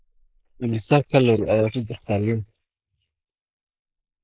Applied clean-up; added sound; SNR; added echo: neural mask model Resemble Enhance denoiser.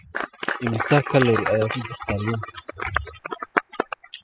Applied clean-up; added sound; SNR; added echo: classical method spectral subtraction.